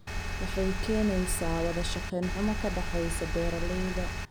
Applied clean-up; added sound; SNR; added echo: none; Engine; 0 dB; none.